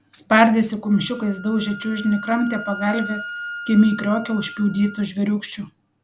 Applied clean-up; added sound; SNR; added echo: none; Wind instrument, woodwind instrument; 14 dB; none.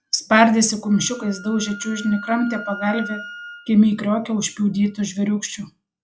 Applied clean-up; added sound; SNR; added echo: classical method log-MMSE.